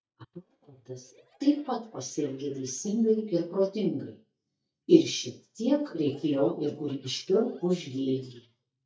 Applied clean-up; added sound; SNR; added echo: neural mask model DeepFilterNet 3.